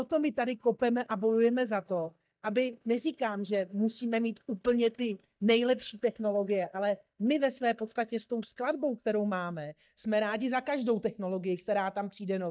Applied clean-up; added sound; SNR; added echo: neural mask model DeepFilterNet 3.